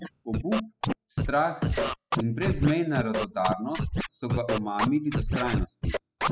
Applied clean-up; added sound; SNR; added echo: classical method spectral subtraction.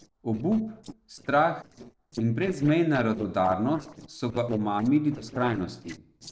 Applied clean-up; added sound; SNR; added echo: neural separator model SepFormer DNS4.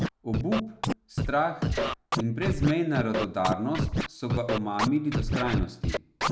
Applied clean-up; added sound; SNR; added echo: none; Scratching (performance technique); 0 dB; none.